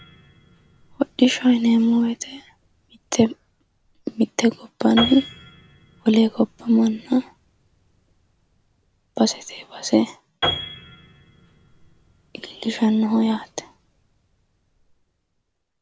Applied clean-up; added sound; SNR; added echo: none; Piano; 13 dB; none.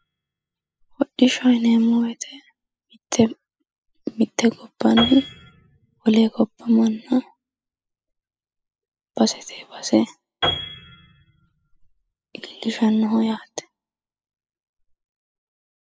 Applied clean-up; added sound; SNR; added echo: classical method spectral subtraction.